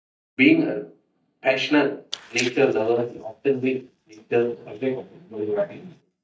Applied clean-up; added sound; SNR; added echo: neural mask model DeepFilterNet 3.